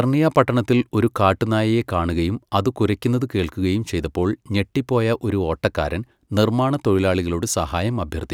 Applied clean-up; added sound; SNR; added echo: none; none; none; none.